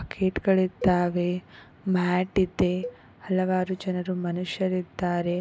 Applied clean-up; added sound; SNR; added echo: none; Cowbell; 19 dB; none.